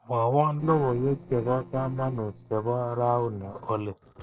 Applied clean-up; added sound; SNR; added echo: neural separator model SepFormer DNS4.